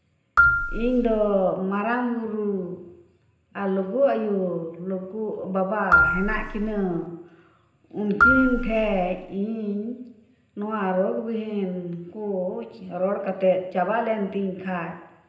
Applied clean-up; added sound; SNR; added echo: none; Marimba, xylophone; 0 dB; reverberation time 0.9 s.